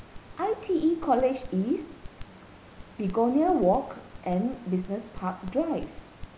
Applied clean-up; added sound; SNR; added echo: none; Crackle; 16 dB; none.